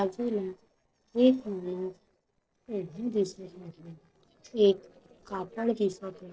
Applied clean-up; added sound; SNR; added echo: neural separator model SepFormer DNS4.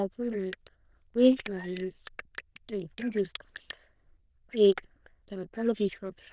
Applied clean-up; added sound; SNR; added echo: neural diffusion model UNIVERSE++.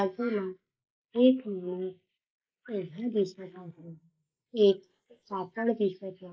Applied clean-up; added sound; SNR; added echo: neural mask model Resemble Enhance denoiser.